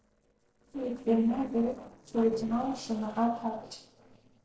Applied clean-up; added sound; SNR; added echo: neural separator model SepFormer DNS4.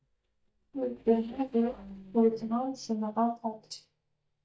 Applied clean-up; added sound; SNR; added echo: neural mask model DeepFilterNet 3.